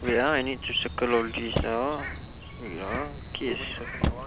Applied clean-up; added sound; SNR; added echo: none; Bird + Motor vehicle (road); 5 dB; none.